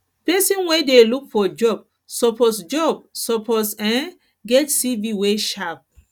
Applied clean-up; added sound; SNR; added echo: none; none; none; none.